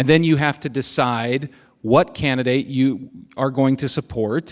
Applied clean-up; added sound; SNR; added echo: none; none; none; none.